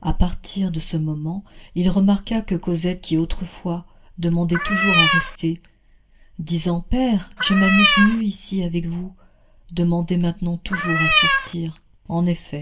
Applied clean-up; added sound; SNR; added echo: none; Cat; -3 dB; reverberation time 0.2 s.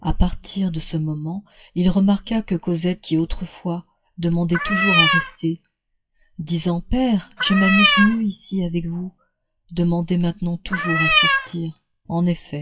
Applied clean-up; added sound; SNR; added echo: classical method WPE with log-MMSE.